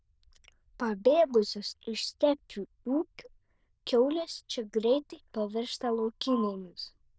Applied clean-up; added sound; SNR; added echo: neural diffusion model UNIVERSE++.